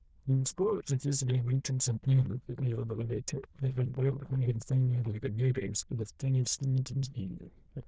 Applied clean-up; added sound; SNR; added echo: neural diffusion model UNIVERSE++.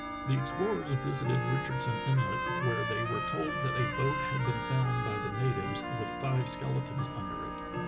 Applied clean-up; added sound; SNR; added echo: none; Tick-tock / Bell + Trumpet; 3 dB; none.